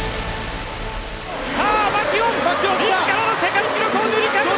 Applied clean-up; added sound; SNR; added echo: none; Stream; 15 dB; none.